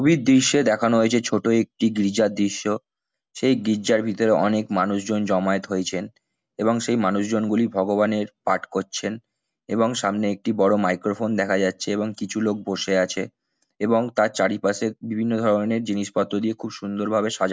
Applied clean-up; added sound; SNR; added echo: none; none; none; none.